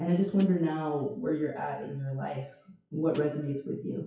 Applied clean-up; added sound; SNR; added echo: classical method WPE with log-MMSE.